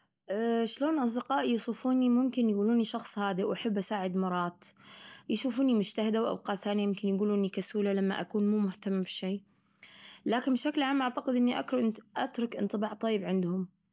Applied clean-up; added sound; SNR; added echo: none; none; none; none.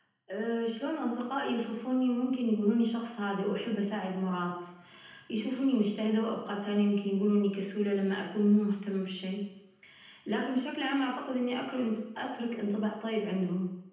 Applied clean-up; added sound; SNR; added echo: none; none; none; reverberation time 0.9 s.